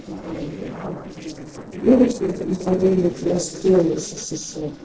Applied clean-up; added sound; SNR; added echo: neural separator model SepFormer DNS4.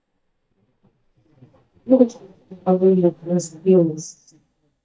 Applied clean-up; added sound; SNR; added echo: neural mask model DeepFilterNet 3.